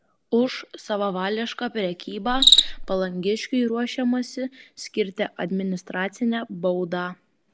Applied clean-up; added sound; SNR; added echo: none; Cricket; 2 dB; none.